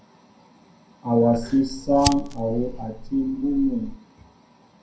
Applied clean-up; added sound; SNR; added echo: none; Fire; 8 dB; reverberation time 0.4 s.